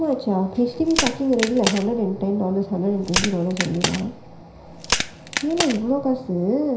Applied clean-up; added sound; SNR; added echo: none; Crack; 5 dB; reverberation time 0.5 s.